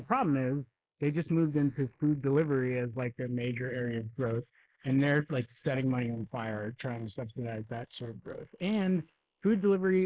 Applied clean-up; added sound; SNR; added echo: neural mask model Resemble Enhance denoiser.